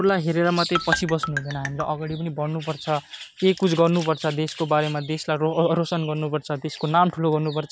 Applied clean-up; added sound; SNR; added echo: none; Marimba, xylophone; 5 dB; none.